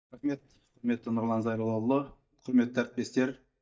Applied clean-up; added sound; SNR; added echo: neural mask model DeepFilterNet 3.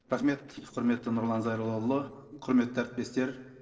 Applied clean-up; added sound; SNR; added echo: neural separator model SepFormer DNS4.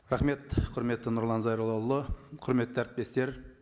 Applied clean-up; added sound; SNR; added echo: none; none; none; none.